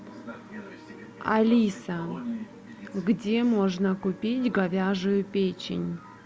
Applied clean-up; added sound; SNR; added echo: none; none; none; none.